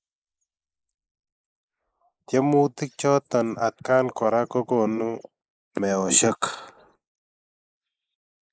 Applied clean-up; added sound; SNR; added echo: neural mask model Resemble Enhance denoiser.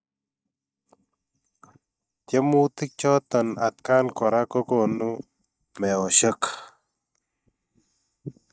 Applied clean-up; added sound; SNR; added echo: neural mask model DeepFilterNet 3.